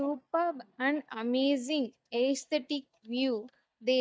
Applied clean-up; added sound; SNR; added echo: neural mask model DeepFilterNet 3.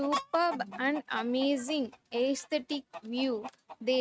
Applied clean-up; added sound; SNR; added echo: neural mask model RNNoise.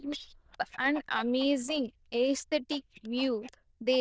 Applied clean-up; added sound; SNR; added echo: neural diffusion model UNIVERSE++.